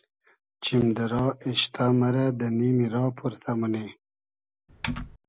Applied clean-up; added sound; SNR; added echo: none; Typing; 8 dB; none.